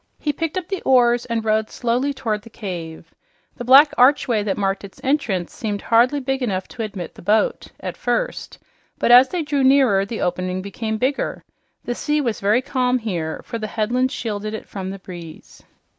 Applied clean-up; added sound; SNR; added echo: none; none; none; none.